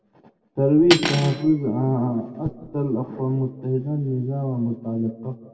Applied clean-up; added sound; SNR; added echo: none; Cutlery, silverware; 7 dB; reverberation time 1.6 s.